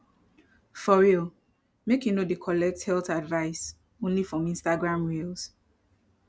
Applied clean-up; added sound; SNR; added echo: none; none; none; none.